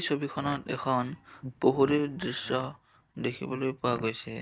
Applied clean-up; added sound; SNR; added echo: neural mask model DeepFilterNet 3.